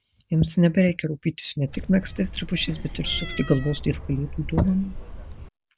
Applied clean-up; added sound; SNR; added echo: none; Cat; 9 dB; none.